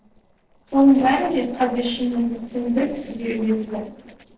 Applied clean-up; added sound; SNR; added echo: neural separator model SepFormer DNS4.